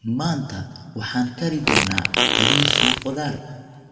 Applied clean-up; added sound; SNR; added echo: none; Fart; -5 dB; reverberation time 1.6 s.